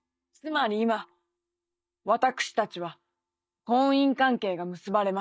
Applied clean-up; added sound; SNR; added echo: neural mask model DeepFilterNet 3.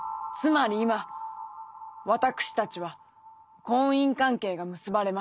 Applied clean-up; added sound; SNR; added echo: none; none; none; none.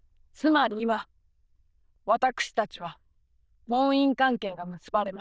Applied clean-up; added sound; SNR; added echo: neural diffusion model UNIVERSE++.